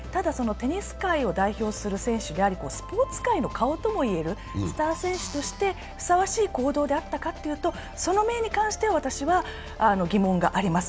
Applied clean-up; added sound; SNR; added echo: none; Squeak / Cupboard open or close; 18 dB; none.